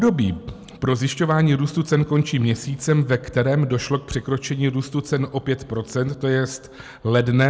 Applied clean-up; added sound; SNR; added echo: none; none; none; none.